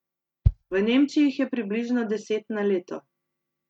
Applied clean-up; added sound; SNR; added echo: neural mask model RNNoise.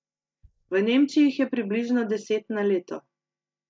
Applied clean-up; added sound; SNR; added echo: neural mask model DeepFilterNet 3.